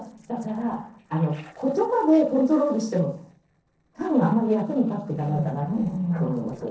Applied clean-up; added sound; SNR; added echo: neural separator model SepFormer DNS4.